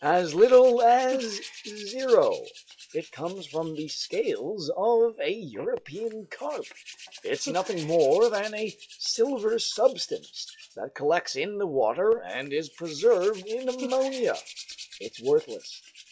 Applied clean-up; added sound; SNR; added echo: classical method log-MMSE.